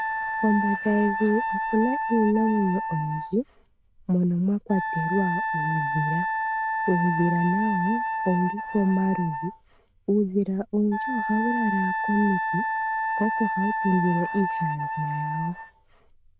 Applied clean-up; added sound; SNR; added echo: neural diffusion model UNIVERSE++.